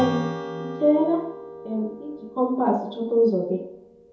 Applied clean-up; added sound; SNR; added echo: none; Strum; 10 dB; reverberation time 2.5 s.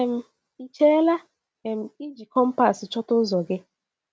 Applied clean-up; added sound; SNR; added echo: none; none; none; none.